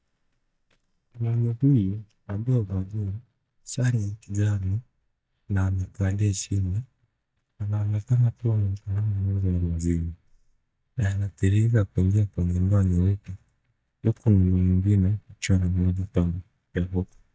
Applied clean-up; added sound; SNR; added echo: neural mask model DeepFilterNet 3.